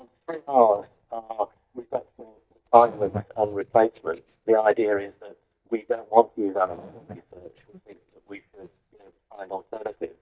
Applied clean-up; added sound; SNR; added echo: neural mask model DeepFilterNet 3.